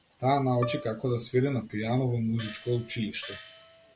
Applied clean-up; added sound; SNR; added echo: none; Bowed string instrument + Gong; 14 dB; none.